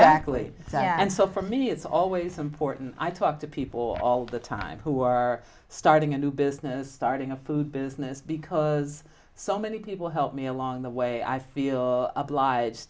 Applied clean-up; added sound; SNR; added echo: none; none; none; none.